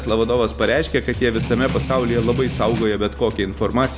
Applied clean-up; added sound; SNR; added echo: none; Strum; 6 dB; none.